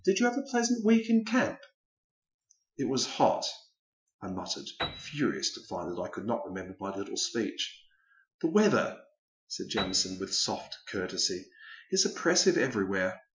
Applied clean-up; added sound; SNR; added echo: classical method Wiener filter.